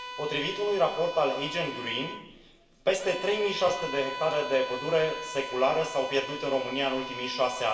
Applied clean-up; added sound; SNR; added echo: none; Bowed string instrument; 10 dB; reverberation time 1.0 s.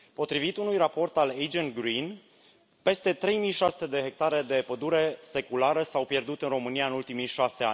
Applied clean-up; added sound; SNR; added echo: none; none; none; none.